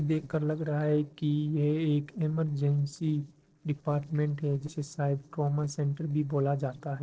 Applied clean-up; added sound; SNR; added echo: neural separator model SepFormer DNS4.